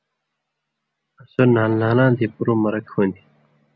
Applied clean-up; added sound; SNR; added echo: none; none; none; none.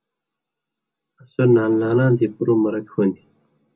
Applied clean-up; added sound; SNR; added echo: none; none; none; reverberation time 0.2 s.